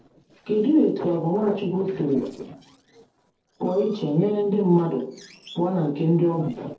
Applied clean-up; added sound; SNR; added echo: neural separator model SepFormer DNS4.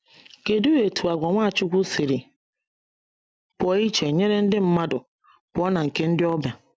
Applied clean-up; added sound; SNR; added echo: none; none; none; none.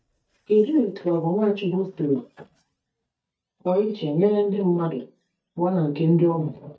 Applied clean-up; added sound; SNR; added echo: neural mask model DeepFilterNet 3.